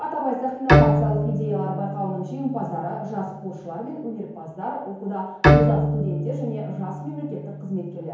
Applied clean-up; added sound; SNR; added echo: none; Bowed string instrument; -5 dB; reverberation time 1.0 s.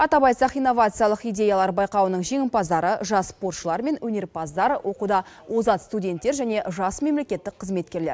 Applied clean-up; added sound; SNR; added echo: none; none; none; none.